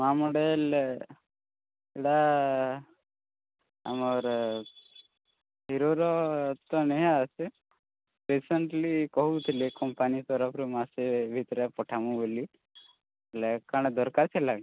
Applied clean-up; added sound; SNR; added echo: none; none; none; none.